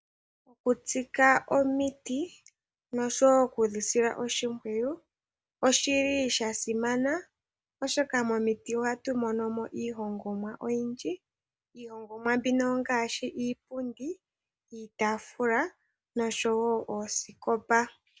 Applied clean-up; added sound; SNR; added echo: none; none; none; none.